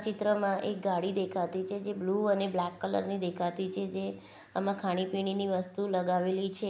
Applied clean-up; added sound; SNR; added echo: none; none; none; none.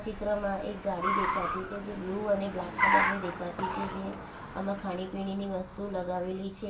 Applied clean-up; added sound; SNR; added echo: none; Car; 0 dB; reverberation time 0.1 s.